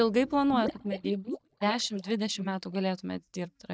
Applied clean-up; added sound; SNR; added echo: neural mask model DeepFilterNet 3.